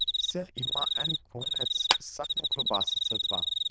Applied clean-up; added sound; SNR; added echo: neural diffusion model UNIVERSE++.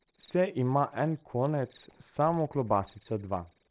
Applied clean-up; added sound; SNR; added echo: neural separator model SepFormer DNS4.